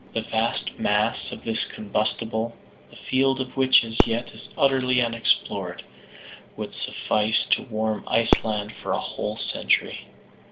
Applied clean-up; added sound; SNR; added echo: none; Fireworks; 8 dB; none.